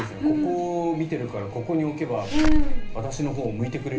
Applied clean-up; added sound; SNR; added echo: none; Slam / Alarm; 0 dB; reverberation time 0.3 s.